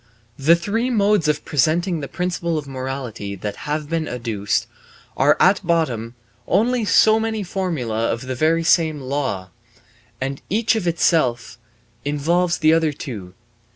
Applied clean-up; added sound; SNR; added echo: none; none; none; none.